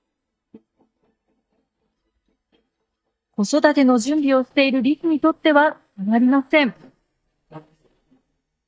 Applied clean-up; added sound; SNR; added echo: neural mask model DeepFilterNet 3.